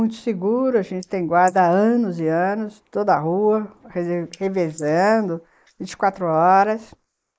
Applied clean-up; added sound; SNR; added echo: neural mask model Resemble Enhance denoiser.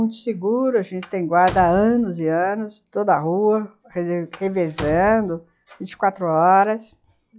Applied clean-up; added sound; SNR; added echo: classical method log-MMSE.